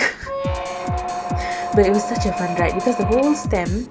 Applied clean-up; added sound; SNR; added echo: none; Drum kit + Squeak; 2 dB; none.